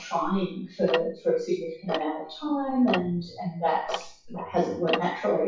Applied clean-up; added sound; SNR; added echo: classical method WPE with log-MMSE.